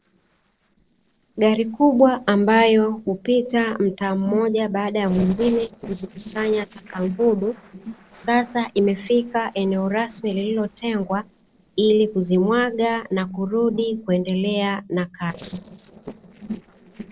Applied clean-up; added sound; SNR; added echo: neural separator model SepFormer DNS4.